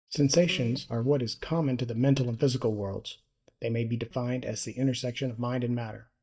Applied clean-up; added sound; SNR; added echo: neural mask model DeepFilterNet 3.